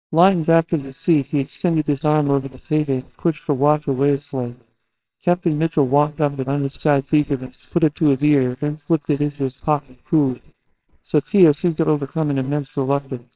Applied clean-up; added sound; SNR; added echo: neural separator model SepFormer WHAMR!.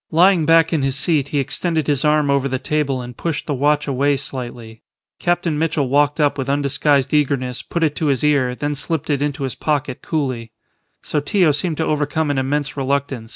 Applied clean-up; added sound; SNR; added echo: none; none; none; none.